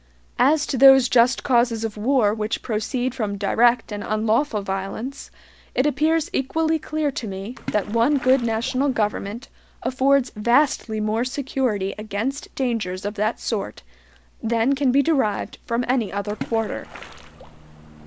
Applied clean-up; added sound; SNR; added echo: none; Splash, splatter; 15 dB; none.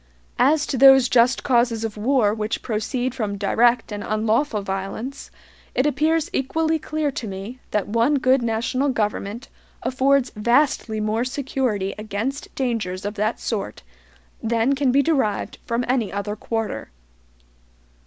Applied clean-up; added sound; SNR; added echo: none; none; none; none.